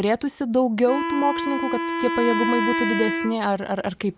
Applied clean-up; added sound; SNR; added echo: none; Wind instrument, woodwind instrument; 3 dB; none.